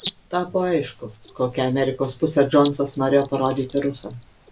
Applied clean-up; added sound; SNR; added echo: none; Bird; 7 dB; none.